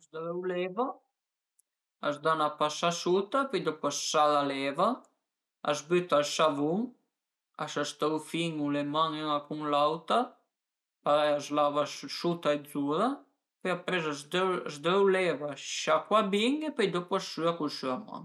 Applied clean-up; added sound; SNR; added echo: none; none; none; none.